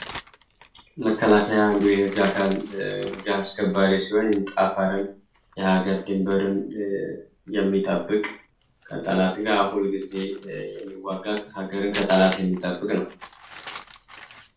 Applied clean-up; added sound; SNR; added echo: none; Crumpling, crinkling; 18 dB; reverberation time 0.4 s.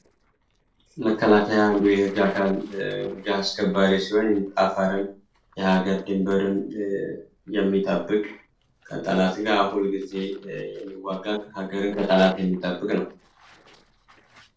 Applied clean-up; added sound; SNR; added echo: neural separator model SepFormer DNS4.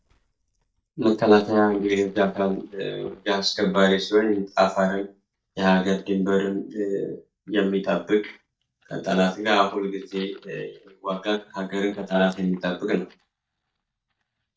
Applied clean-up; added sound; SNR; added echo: neural mask model DeepFilterNet 3.